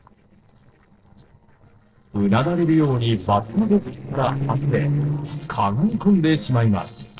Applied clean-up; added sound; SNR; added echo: neural separator model SepFormer DNS4.